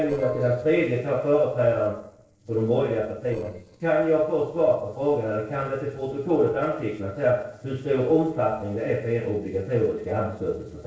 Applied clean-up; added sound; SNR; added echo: neural separator model SepFormer DNS4.